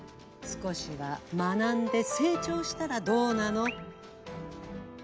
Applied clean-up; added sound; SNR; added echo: none; none; none; none.